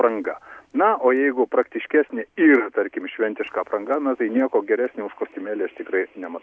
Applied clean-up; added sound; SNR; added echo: none; none; none; none.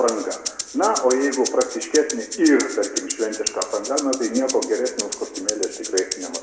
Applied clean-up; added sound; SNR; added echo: none; Rattle (instrument); 7 dB; reverberation time 1.1 s.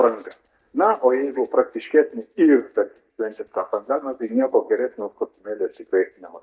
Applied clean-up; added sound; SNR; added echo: neural mask model DeepFilterNet 3.